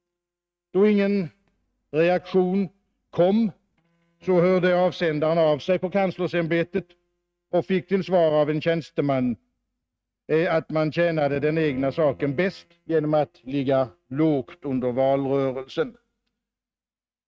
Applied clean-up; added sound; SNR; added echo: neural mask model RNNoise.